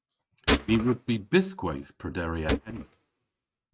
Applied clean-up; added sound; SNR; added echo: neural mask model RNNoise.